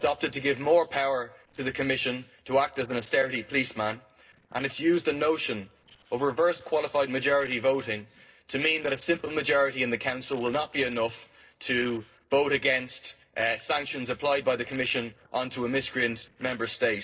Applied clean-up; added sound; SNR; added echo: neural separator model SepFormer DNS4.